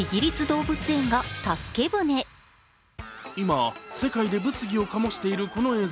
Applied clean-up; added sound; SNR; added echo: none; none; none; none.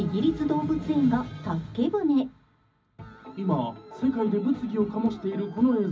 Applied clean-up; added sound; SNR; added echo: none; none; none; reverberation time 0.4 s.